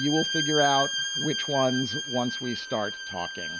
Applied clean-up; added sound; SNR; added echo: none; Bowed string instrument; 3 dB; none.